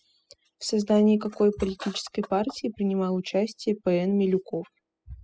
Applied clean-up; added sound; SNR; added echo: classical method spectral subtraction.